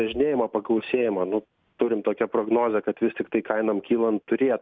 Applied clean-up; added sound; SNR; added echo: none; none; none; none.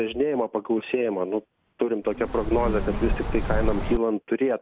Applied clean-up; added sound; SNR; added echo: none; Bird; 0 dB; none.